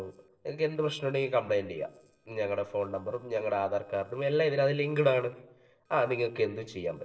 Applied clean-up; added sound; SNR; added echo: neural separator model SepFormer DNS4.